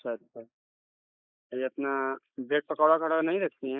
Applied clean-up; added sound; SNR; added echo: neural mask model Resemble Enhance denoiser.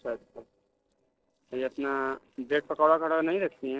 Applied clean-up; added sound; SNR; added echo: neural separator model SepFormer DNS4.